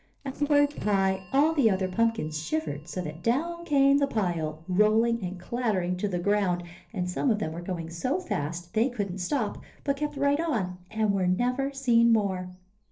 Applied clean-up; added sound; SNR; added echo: neural separator model SepFormer DNS4.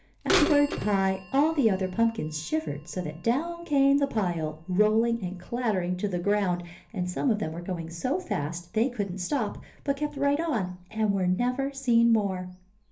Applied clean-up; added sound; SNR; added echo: none; Bird vocalization, bird call, bird song / Telephone; 13 dB; reverberation time 0.3 s.